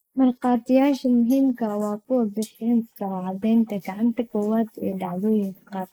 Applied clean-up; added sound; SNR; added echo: neural mask model Resemble Enhance denoiser.